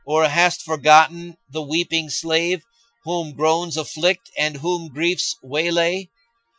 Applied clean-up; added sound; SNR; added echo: classical method Wiener filter.